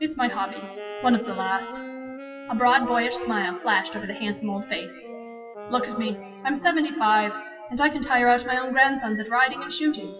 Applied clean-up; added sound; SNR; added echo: classical method WPE with log-MMSE.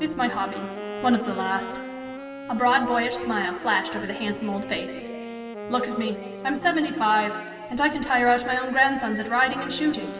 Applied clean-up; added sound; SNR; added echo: none; Wind instrument, woodwind instrument; 11 dB; reverberation time 2.2 s.